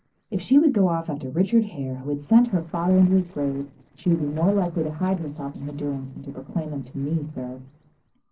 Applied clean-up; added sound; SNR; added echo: neural separator model SepFormer DNS4.